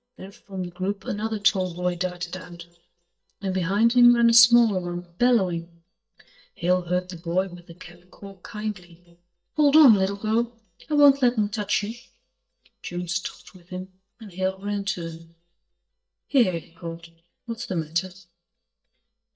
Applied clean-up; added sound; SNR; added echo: neural mask model DeepFilterNet 3.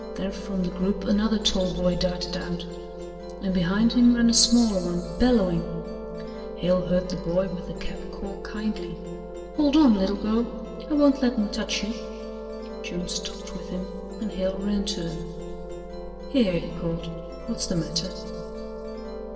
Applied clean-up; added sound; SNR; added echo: none; Musical instrument; 11 dB; reverberation time 1.9 s.